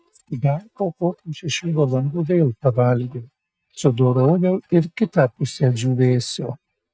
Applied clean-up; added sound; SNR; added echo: neural mask model DeepFilterNet 3.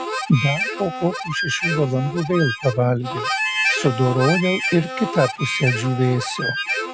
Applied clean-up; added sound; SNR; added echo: none; Harmonica; 4 dB; none.